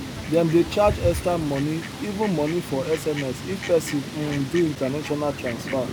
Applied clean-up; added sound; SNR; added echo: none; Fowl; 8 dB; none.